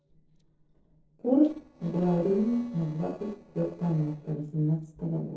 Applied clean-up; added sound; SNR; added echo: neural separator model SepFormer DNS4.